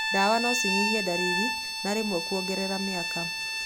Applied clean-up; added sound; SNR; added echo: none; Bowed string instrument; 0 dB; none.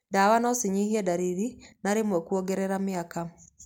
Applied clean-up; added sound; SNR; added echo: none; none; none; none.